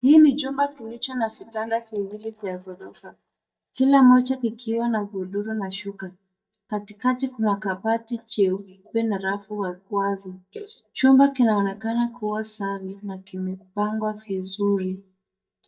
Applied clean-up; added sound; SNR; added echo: neural mask model DeepFilterNet 3.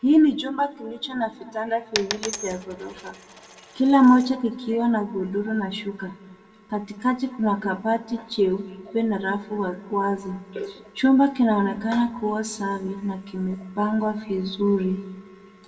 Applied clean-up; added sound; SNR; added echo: none; Coin (dropping); 12 dB; reverberation time 1.2 s.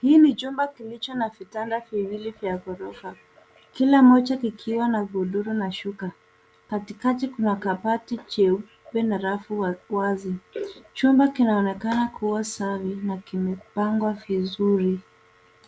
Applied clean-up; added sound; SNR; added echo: none; none; none; none.